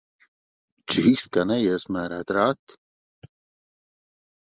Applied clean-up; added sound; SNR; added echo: none; none; none; none.